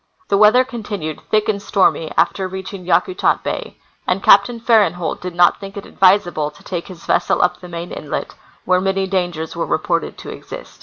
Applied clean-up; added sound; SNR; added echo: none; none; none; none.